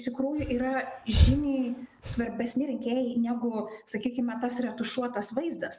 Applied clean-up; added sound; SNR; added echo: none; Breathing; -1 dB; none.